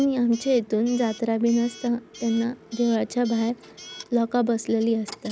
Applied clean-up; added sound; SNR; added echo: none; Coin (dropping) / Alarm; 20 dB; none.